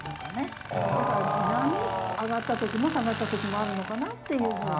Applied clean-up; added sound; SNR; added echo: none; Tools; 10 dB; reverberation time 0.4 s.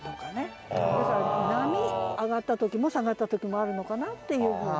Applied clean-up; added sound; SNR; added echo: none; none; none; none.